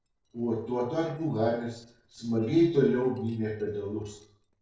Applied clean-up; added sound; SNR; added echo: neural separator model SepFormer DNS4.